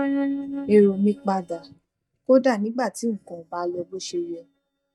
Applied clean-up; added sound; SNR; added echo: neural mask model DeepFilterNet 3.